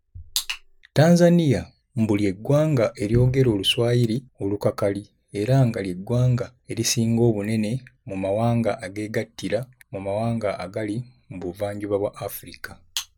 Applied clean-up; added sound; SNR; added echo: none; Cupboard open or close; 9 dB; none.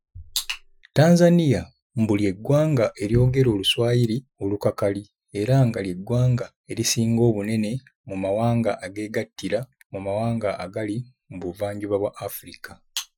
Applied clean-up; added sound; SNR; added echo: classical method Wiener filter.